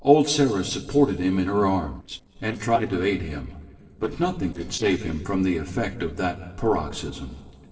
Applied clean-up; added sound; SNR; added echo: neural separator model SepFormer DNS4.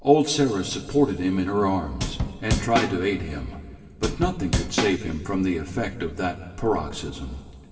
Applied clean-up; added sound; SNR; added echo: none; Drum / Drum kit; 1 dB; reverberation time 2.0 s.